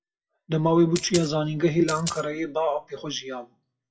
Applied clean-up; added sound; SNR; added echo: classical method WPE with log-MMSE.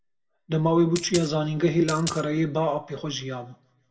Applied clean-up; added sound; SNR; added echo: none; Coin (dropping); 11 dB; reverberation time 0.6 s.